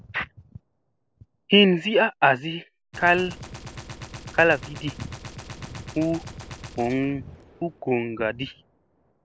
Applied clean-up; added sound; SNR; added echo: none; Gunshot, gunfire; 17 dB; none.